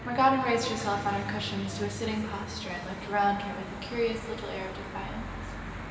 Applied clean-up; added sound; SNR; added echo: none; Church bell / Traffic noise, roadway noise; 8 dB; reverberation time 2.3 s.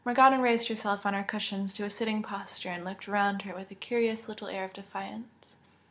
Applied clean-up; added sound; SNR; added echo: none; none; none; none.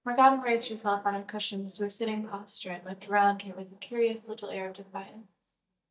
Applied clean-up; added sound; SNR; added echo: neural mask model DeepFilterNet 3.